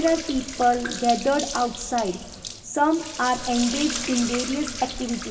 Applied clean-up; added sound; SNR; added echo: none; Sink (filling or washing); 9 dB; reverberation time 2.9 s.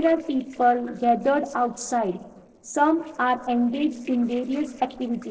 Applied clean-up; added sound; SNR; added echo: neural separator model SepFormer DNS4.